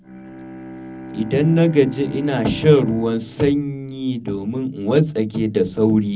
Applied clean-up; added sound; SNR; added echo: none; Bowed string instrument; 17 dB; reverberation time 0.4 s.